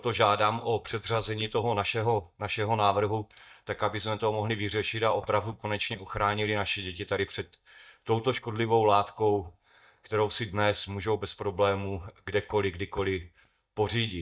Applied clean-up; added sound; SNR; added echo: neural mask model DeepFilterNet 3.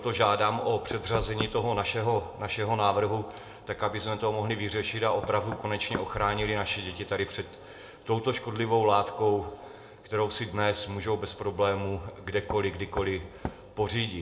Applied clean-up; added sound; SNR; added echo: none; Knock; 16 dB; reverberation time 1.0 s.